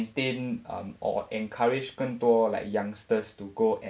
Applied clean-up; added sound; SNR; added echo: none; none; none; none.